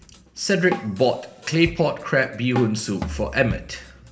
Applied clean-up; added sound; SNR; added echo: none; Drum kit; 12 dB; reverberation time 0.8 s.